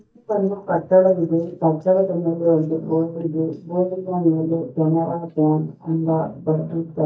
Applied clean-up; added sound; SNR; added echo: neural mask model DeepFilterNet 3.